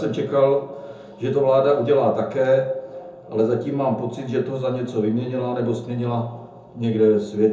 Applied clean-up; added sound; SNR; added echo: none; none; none; reverberation time 0.5 s.